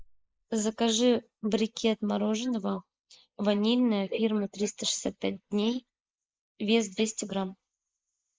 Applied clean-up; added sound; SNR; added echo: neural mask model Resemble Enhance denoiser.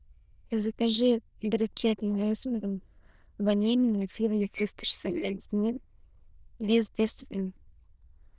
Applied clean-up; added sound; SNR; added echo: neural diffusion model UNIVERSE++.